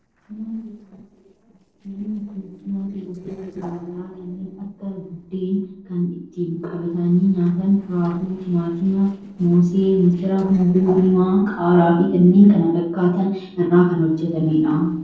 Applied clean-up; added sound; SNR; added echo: neural separator model SepFormer DNS4.